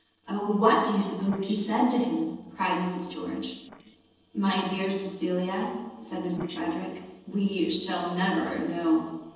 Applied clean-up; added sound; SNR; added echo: neural separator model SepFormer DNS4.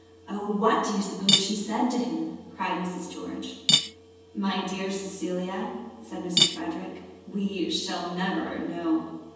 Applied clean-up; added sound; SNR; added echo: none; Cutlery, silverware / Dishes, pots, and pans; 0 dB; reverberation time 1.1 s.